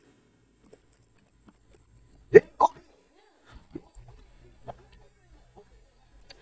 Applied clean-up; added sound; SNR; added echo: neural mask model DeepFilterNet 3.